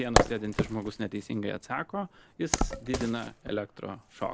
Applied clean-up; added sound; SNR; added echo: none; Wood; -3 dB; none.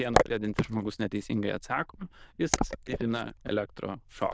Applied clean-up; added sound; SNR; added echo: neural diffusion model UNIVERSE++.